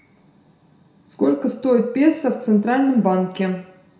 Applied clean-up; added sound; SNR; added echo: none; none; none; reverberation time 0.5 s.